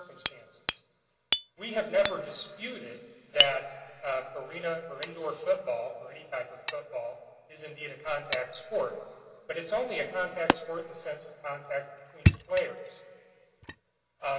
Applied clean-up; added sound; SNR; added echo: none; Hammer; -1 dB; reverberation time 2.2 s.